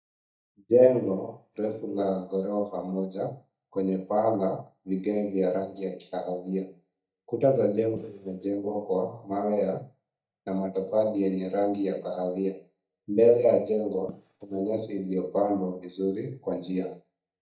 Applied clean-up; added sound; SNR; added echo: neural mask model DeepFilterNet 3.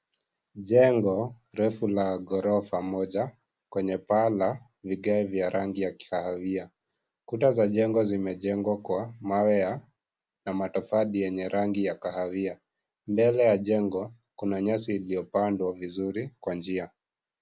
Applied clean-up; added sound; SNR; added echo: none; none; none; none.